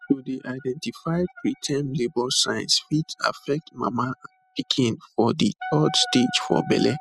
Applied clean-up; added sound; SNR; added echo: classical method spectral subtraction.